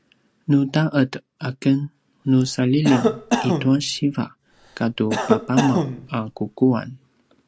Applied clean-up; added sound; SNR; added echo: none; Cough; 3 dB; none.